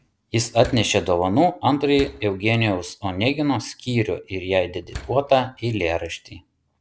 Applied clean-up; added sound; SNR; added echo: none; Slam; 19 dB; none.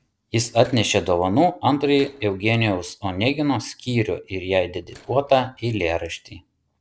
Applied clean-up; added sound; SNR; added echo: neural separator model SepFormer DNS4.